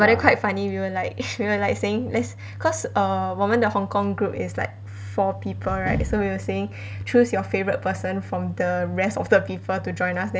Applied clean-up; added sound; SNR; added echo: none; none; none; none.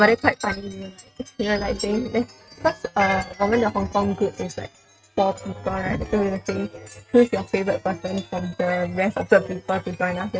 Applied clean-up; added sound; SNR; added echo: neural mask model RNNoise.